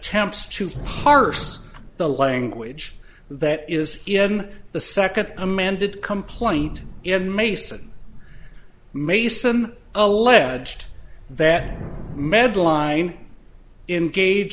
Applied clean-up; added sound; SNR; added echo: none; Thunder / Rain; 18 dB; none.